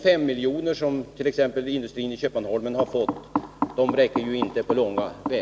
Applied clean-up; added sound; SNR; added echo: none; none; none; none.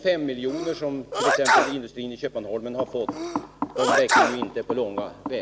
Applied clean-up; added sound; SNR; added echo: none; Sneeze; -2 dB; none.